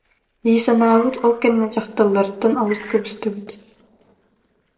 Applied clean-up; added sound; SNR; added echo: neural separator model SepFormer DNS4.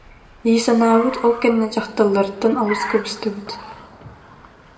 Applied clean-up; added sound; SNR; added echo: none; Car; 15 dB; reverberation time 0.8 s.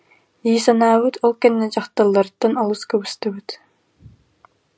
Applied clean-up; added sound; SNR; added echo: none; none; none; none.